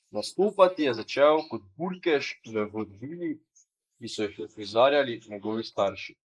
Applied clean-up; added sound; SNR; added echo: neural mask model Resemble Enhance denoiser.